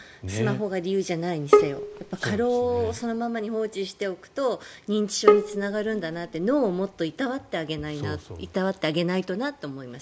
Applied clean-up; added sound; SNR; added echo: none; Bowed string instrument; -2 dB; none.